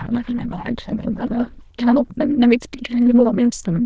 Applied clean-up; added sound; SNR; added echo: neural diffusion model UNIVERSE++.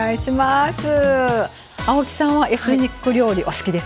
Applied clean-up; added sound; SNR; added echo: none; none; none; none.